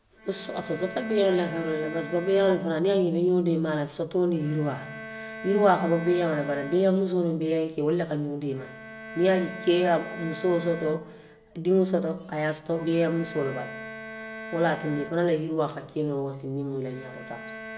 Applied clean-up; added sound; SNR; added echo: none; Bowed string instrument; 16 dB; none.